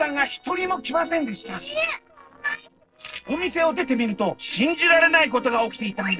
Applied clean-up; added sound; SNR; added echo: neural separator model SepFormer DNS4.